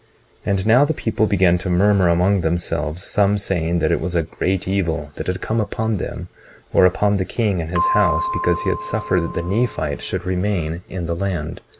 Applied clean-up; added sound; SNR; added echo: none; Percussion; 6 dB; none.